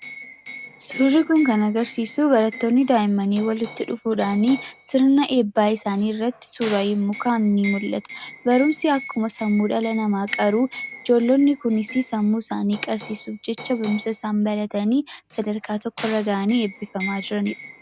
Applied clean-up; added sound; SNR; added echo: none; Liquid; 17 dB; none.